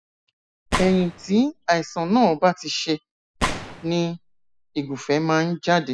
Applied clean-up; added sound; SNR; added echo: classical method spectral subtraction.